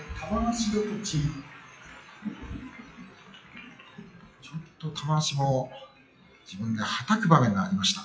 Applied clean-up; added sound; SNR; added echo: classical method WPE with log-MMSE.